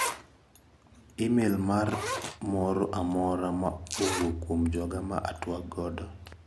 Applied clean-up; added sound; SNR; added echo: none; Zipper (clothing); 9 dB; none.